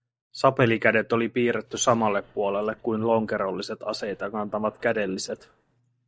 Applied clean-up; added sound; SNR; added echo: neural mask model DeepFilterNet 3.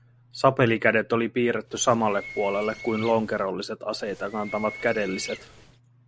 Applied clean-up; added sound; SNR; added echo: none; Bird; 15 dB; none.